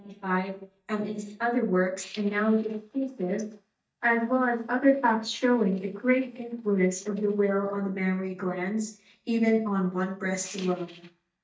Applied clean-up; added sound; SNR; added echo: neural mask model DeepFilterNet 3.